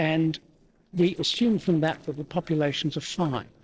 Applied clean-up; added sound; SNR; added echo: neural separator model SepFormer DNS4.